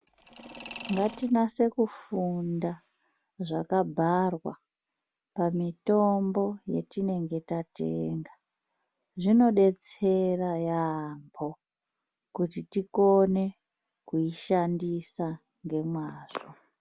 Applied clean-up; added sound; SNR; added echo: none; Mechanisms; 16 dB; none.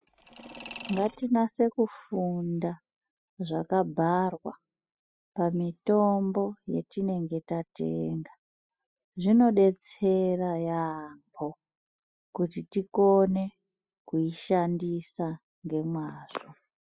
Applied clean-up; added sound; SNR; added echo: classical method spectral subtraction.